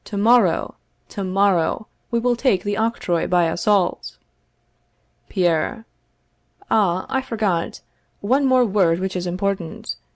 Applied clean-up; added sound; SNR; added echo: none; none; none; none.